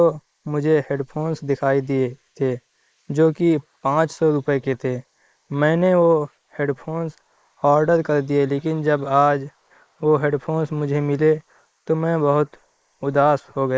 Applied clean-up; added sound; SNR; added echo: neural mask model Resemble Enhance denoiser.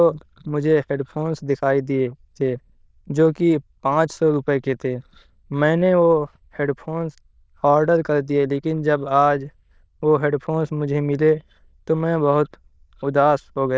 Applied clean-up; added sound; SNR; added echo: neural diffusion model UNIVERSE++.